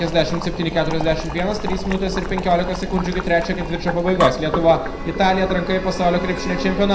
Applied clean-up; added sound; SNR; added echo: none; Boiling; 7 dB; reverberation time 0.5 s.